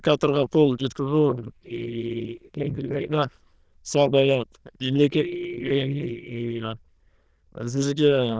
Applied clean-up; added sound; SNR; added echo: neural diffusion model UNIVERSE++.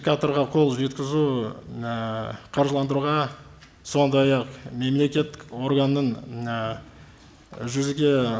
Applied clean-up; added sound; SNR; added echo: none; none; none; none.